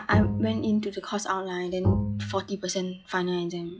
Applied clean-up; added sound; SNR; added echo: classical method log-MMSE.